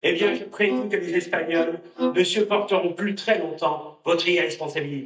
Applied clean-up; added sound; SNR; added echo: neural mask model DeepFilterNet 3.